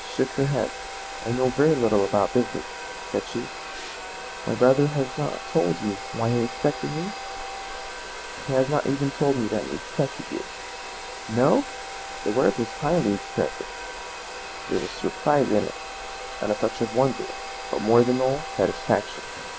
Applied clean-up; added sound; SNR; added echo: none; Domestic sounds, home sounds; 9 dB; none.